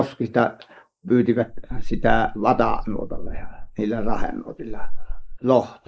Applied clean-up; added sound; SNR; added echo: neural mask model Resemble Enhance denoiser.